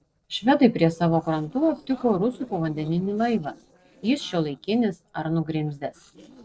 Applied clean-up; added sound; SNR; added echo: neural separator model SepFormer DNS4.